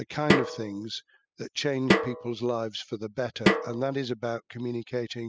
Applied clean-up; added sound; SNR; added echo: classical method spectral subtraction.